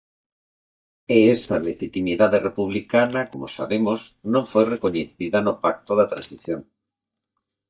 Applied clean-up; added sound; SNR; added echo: neural mask model DeepFilterNet 3.